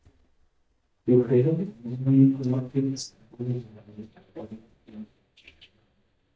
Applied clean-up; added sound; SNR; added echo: neural mask model DeepFilterNet 3.